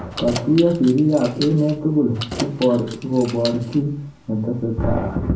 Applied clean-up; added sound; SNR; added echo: none; Keys jangling; 14 dB; reverberation time 0.4 s.